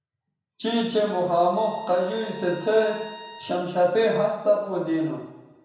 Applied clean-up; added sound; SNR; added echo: none; Bowed string instrument; 20 dB; reverberation time 0.9 s.